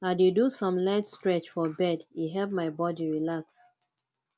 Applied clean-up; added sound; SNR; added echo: none; none; none; none.